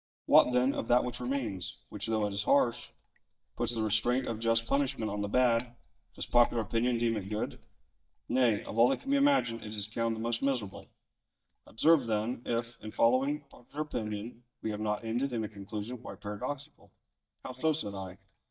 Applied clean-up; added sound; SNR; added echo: neural mask model DeepFilterNet 3.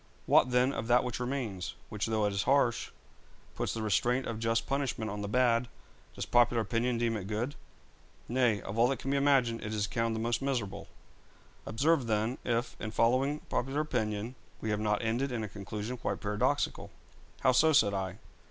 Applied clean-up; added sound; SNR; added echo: none; none; none; none.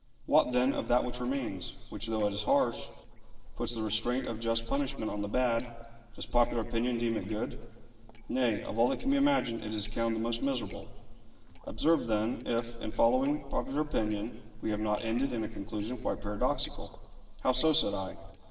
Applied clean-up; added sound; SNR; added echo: neural separator model SepFormer DNS4.